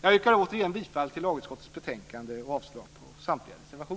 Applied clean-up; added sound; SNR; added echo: none; none; none; none.